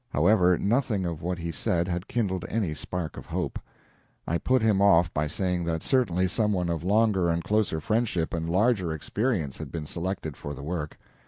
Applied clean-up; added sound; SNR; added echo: none; none; none; none.